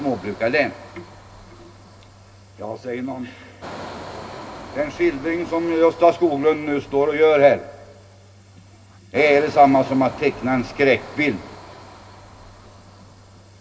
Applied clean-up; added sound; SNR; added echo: none; Engine; 18 dB; reverberation time 0.4 s.